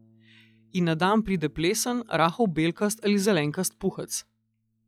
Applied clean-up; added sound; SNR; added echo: classical method log-MMSE.